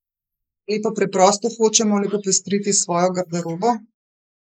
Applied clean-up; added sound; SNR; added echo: neural mask model Resemble Enhance denoiser.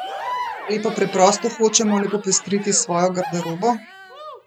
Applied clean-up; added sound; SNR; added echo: none; Crowd / Cheering; 11 dB; none.